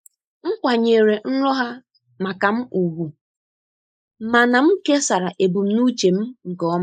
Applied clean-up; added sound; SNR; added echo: neural mask model Resemble Enhance denoiser.